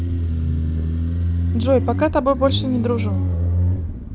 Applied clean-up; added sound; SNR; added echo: none; Motorcycle; -2 dB; none.